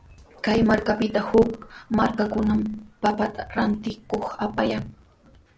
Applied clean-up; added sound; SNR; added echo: none; none; none; none.